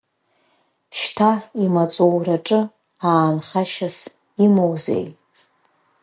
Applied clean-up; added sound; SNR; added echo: none; none; none; none.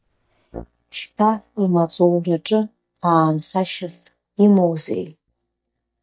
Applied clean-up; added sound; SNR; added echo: neural mask model DeepFilterNet 3.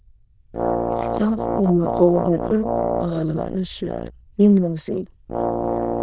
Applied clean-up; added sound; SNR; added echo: neural diffusion model UNIVERSE++.